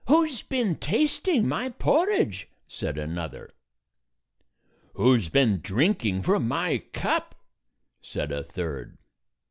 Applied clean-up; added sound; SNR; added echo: none; none; none; none.